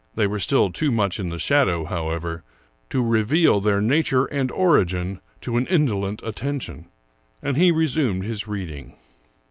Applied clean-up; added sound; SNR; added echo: none; none; none; none.